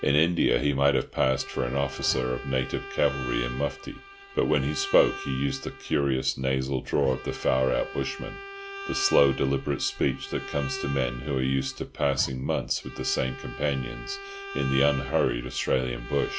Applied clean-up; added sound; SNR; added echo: none; Zipper (clothing) + Bowed string instrument; 13 dB; none.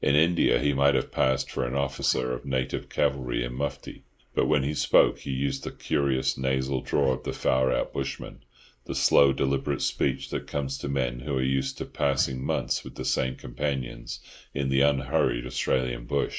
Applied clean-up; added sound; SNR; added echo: neural mask model Resemble Enhance denoiser.